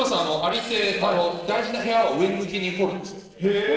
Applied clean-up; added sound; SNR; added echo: neural separator model SepFormer DNS4.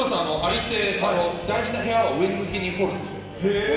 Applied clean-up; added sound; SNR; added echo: none; Hi-hat; 14 dB; reverberation time 1.2 s.